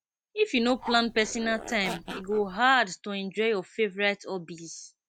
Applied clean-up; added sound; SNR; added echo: none; Zipper (clothing); 12 dB; none.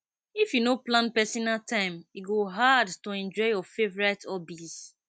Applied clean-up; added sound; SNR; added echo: none; none; none; none.